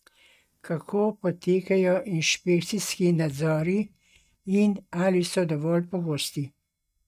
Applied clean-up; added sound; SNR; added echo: neural mask model DeepFilterNet 3.